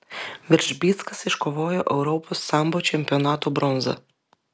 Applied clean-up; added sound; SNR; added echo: none; none; none; none.